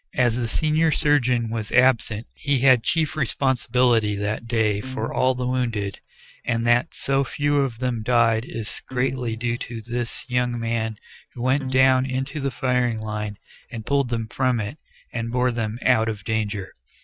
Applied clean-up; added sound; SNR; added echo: neural mask model RNNoise.